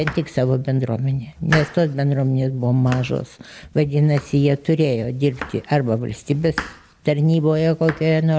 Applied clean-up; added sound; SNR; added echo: none; Domestic sounds, home sounds; 16 dB; none.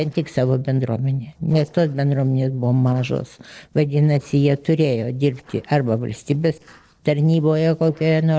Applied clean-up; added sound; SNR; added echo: neural separator model SepFormer DNS4.